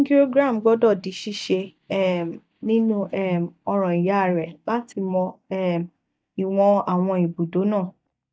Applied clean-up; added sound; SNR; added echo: neural mask model DeepFilterNet 3.